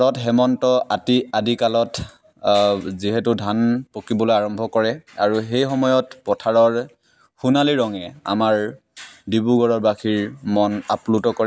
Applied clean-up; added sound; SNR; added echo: none; none; none; none.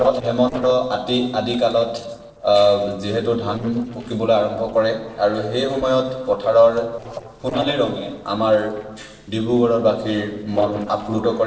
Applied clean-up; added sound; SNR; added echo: neural separator model SepFormer DNS4.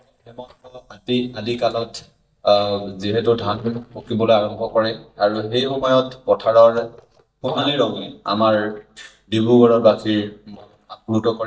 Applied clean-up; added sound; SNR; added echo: neural mask model DeepFilterNet 3.